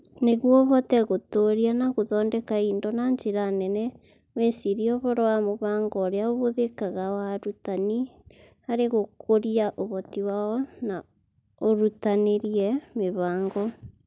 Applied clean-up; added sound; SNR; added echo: none; none; none; none.